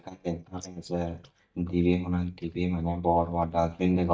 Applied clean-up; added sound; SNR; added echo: neural mask model DeepFilterNet 3.